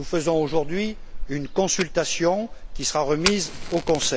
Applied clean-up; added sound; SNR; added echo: none; Ocean + Fire; 6 dB; none.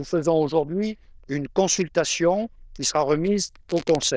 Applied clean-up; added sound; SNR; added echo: neural diffusion model UNIVERSE++.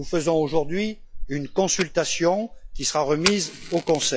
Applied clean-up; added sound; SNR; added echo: classical method log-MMSE.